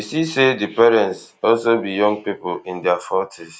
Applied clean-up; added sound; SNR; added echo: none; none; none; none.